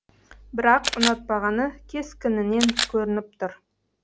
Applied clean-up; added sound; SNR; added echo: none; Camera; 6 dB; none.